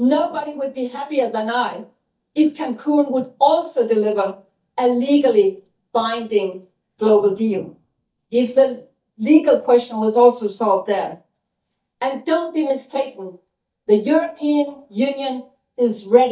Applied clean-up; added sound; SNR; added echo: neural mask model DeepFilterNet 3.